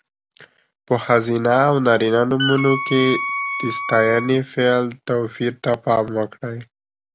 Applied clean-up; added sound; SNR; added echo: none; Wind instrument, woodwind instrument; 6 dB; none.